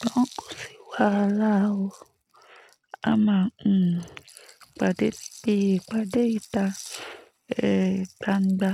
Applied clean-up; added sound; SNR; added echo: neural mask model RNNoise.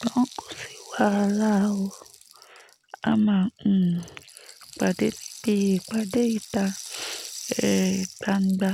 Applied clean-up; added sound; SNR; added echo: none; Rattle (instrument); 17 dB; none.